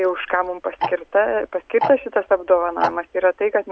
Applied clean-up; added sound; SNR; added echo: none; Tick-tock; 10 dB; none.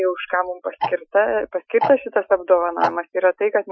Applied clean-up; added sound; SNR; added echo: classical method Wiener filter.